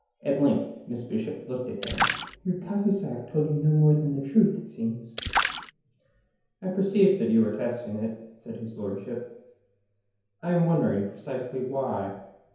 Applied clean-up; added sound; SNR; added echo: none; Splash, splatter; 5 dB; reverberation time 0.9 s.